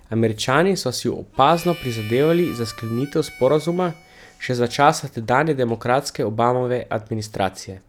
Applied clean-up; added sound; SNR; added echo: none; Harmonica; 20 dB; none.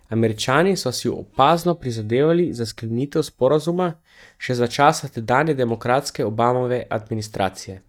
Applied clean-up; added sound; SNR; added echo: neural mask model DeepFilterNet 3.